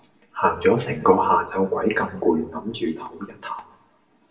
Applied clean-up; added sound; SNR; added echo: none; none; none; reverberation time 0.5 s.